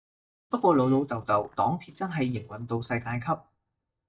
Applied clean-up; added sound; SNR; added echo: neural mask model DeepFilterNet 3.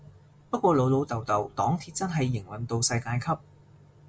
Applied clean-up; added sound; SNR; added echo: none; none; none; none.